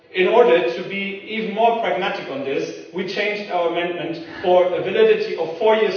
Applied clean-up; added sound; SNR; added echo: none; none; none; reverberation time 0.9 s.